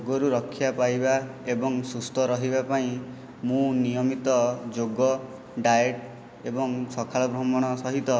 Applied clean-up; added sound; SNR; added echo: none; none; none; none.